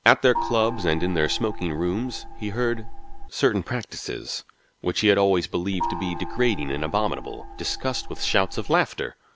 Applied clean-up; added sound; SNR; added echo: none; Gong; 5 dB; none.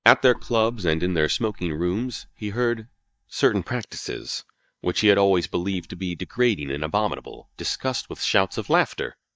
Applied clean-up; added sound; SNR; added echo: neural mask model DeepFilterNet 3.